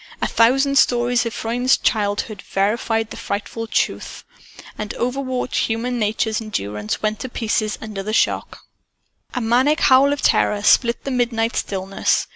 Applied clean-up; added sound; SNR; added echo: none; none; none; none.